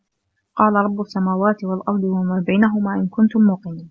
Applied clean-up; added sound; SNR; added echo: none; none; none; none.